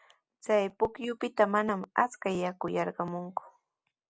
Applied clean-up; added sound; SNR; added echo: none; none; none; none.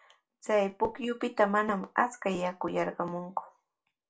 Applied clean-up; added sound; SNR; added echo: none; none; none; reverberation time 0.2 s.